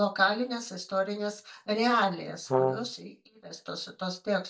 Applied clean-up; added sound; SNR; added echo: neural mask model DeepFilterNet 3.